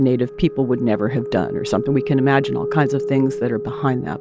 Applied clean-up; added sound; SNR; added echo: none; none; none; none.